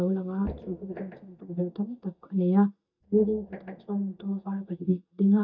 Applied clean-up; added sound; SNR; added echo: neural mask model DeepFilterNet 3.